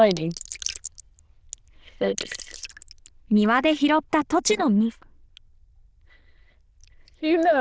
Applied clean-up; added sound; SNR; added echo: neural diffusion model UNIVERSE++.